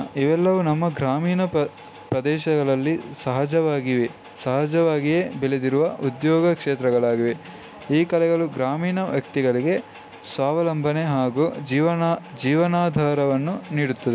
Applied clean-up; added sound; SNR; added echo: none; none; none; none.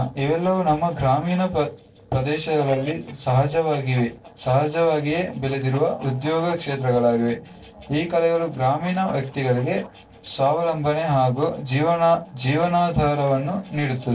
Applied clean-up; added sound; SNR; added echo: neural separator model SepFormer DNS4.